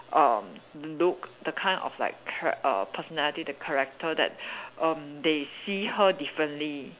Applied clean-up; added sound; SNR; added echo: none; none; none; none.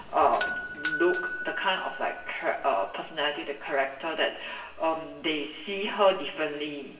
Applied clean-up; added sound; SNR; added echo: none; Doorbell; 10 dB; reverberation time 0.8 s.